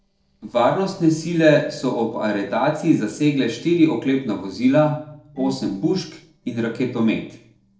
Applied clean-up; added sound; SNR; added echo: neural separator model SepFormer DNS4.